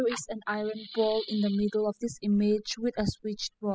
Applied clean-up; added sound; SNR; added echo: classical method spectral subtraction.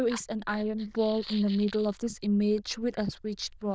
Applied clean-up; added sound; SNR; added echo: neural diffusion model UNIVERSE++.